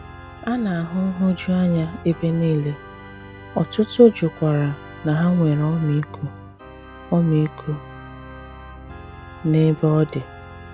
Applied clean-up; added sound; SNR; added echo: none; Organ; 17 dB; none.